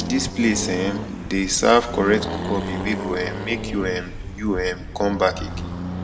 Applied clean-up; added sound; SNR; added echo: none; Accelerating, revving, vroom; 6 dB; reverberation time 1.0 s.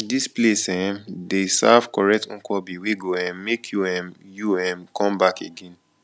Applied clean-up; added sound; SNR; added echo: none; none; none; none.